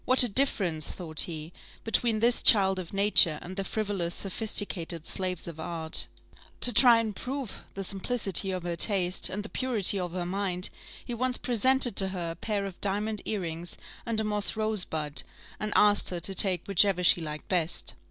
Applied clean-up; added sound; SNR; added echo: none; none; none; none.